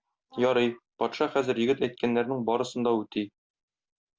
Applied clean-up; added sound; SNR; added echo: none; none; none; none.